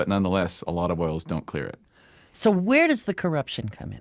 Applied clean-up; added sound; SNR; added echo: none; none; none; none.